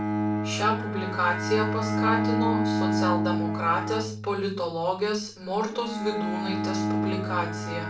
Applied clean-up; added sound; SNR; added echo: none; Bowed string instrument; -1 dB; reverberation time 0.3 s.